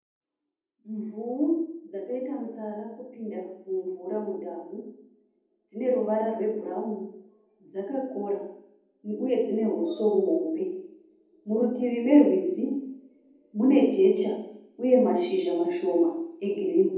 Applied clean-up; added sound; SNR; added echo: none; none; none; reverberation time 0.8 s.